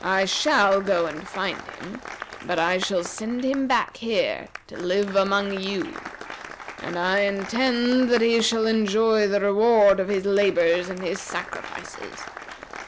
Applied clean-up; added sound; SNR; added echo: none; Applause; 15 dB; none.